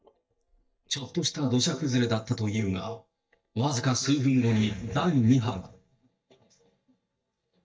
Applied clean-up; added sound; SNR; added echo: neural mask model DeepFilterNet 3.